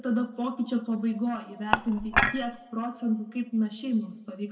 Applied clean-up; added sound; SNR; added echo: none; Dishes, pots, and pans / Chink, clink; -2 dB; reverberation time 1.8 s.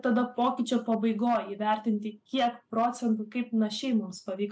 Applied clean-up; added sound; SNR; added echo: none; none; none; none.